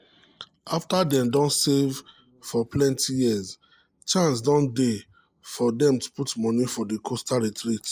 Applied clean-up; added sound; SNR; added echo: neural mask model Resemble Enhance denoiser.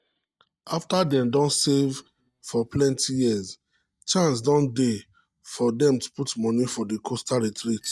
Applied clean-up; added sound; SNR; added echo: neural mask model DeepFilterNet 3.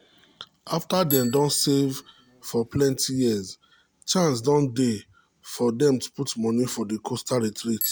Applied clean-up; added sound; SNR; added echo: none; Bicycle bell; 16 dB; none.